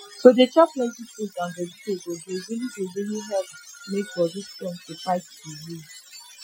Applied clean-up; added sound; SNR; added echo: classical method Wiener filter.